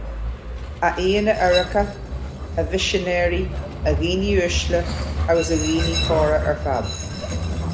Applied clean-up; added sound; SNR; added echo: none; Train; 3 dB; none.